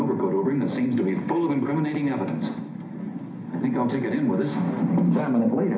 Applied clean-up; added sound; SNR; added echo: none; none; none; reverberation time 0.5 s.